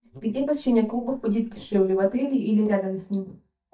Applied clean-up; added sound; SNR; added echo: neural mask model DeepFilterNet 3.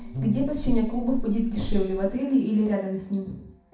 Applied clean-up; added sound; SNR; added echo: none; Buzz; 2 dB; reverberation time 0.6 s.